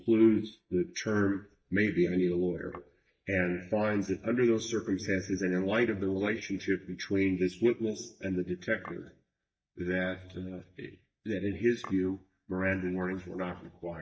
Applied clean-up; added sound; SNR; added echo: neural mask model DeepFilterNet 3.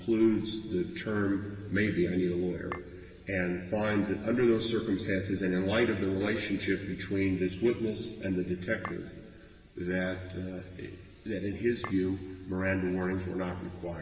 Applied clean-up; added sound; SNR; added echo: none; Chink, clink; 14 dB; reverberation time 1.9 s.